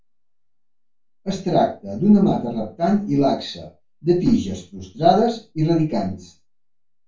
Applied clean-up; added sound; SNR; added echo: none; none; none; reverberation time 0.2 s.